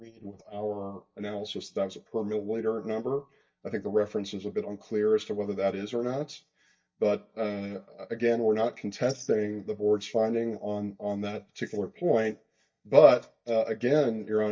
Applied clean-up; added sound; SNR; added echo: neural mask model DeepFilterNet 3.